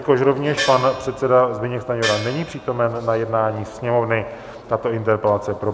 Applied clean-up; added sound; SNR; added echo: none; Gong; 8 dB; none.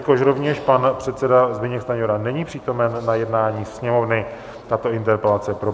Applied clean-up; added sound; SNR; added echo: none; none; none; none.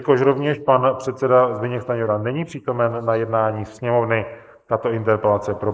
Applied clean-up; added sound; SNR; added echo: neural mask model Resemble Enhance denoiser.